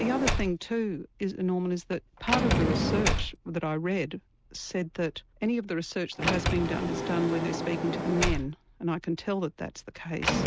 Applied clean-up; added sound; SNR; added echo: none; Sliding door; 1 dB; none.